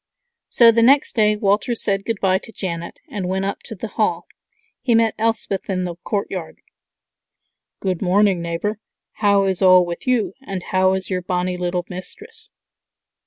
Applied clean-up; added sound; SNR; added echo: none; none; none; none.